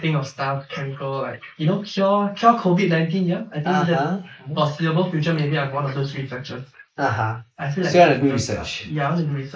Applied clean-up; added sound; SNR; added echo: neural mask model Resemble Enhance denoiser.